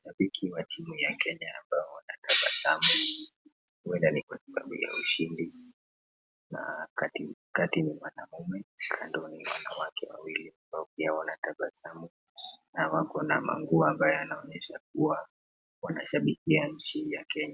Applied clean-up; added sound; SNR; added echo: none; none; none; none.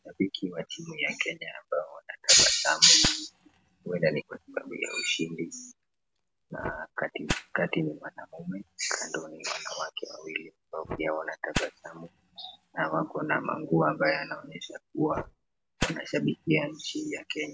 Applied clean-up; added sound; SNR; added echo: none; Fire; 13 dB; none.